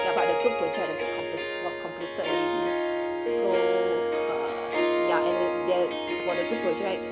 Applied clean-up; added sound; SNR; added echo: none; Harp; -4 dB; none.